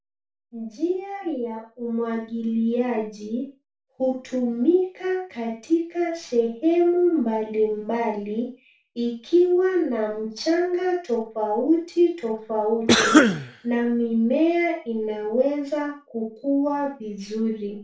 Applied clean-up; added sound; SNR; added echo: none; Cough; -4 dB; reverberation time 0.3 s.